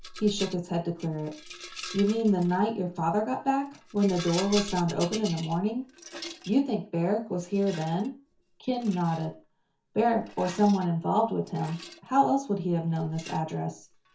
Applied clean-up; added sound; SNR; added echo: none; Rattle; 16 dB; reverberation time 0.3 s.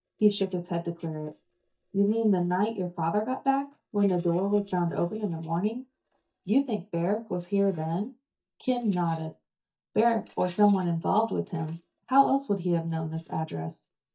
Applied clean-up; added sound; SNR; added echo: neural mask model DeepFilterNet 3.